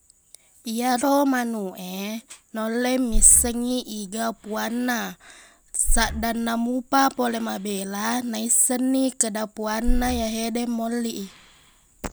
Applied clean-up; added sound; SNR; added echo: none; Breathing; 5 dB; none.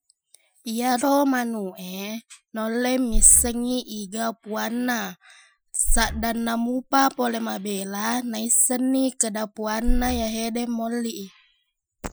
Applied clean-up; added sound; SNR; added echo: classical method Wiener filter.